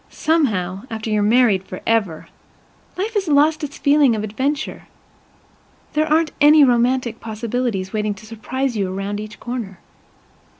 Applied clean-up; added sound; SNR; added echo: none; none; none; none.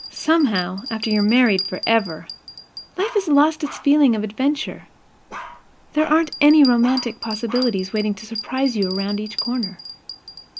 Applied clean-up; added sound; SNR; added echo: none; Bell + Bark; 13 dB; none.